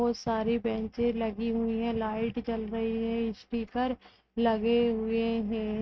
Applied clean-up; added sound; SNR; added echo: neural mask model RNNoise.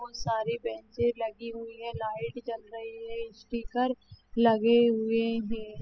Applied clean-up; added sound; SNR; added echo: classical method spectral subtraction.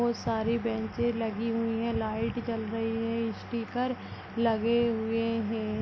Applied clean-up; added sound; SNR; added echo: none; none; none; none.